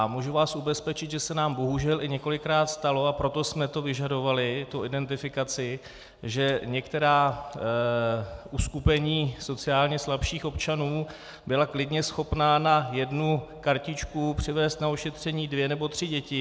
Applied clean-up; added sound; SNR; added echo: none; none; none; none.